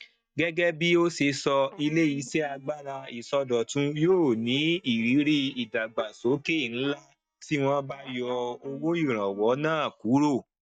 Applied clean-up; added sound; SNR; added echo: neural mask model DeepFilterNet 3.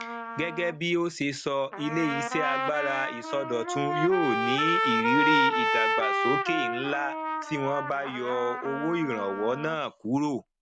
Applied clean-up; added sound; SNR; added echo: none; Trumpet; 0 dB; none.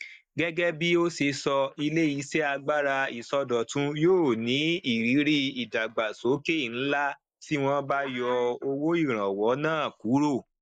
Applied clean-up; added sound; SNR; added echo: neural mask model Resemble Enhance denoiser.